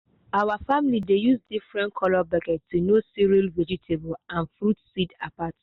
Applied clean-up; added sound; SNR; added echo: none; none; none; none.